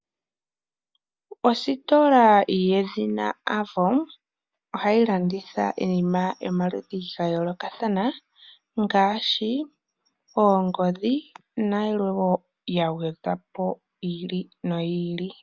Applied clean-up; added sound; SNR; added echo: none; none; none; none.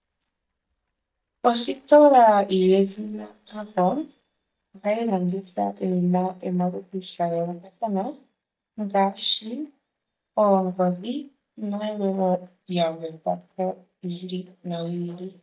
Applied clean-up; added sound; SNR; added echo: neural mask model DeepFilterNet 3.